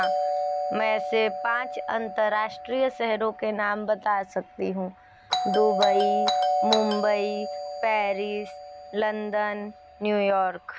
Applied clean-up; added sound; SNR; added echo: none; Doorbell; 3 dB; none.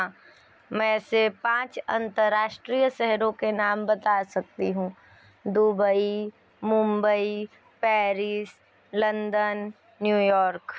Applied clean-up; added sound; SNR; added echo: none; none; none; none.